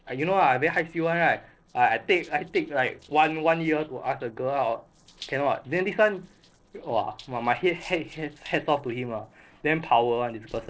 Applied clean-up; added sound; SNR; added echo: neural separator model SepFormer DNS4.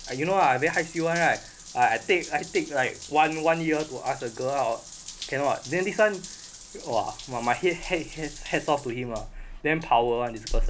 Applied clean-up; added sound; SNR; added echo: none; Drip / Trickle, dribble / Bathtub (filling or washing) / Water tap, faucet; 11 dB; none.